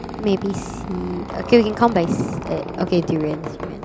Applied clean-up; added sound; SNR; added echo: none; Squeak; 9 dB; none.